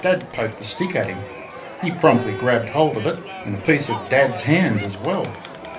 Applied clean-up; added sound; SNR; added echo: none; Crowd; 12 dB; reverberation time 0.3 s.